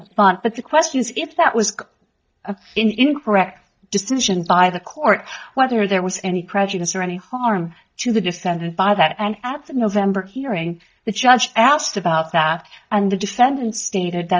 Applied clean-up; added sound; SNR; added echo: neural mask model DeepFilterNet 3.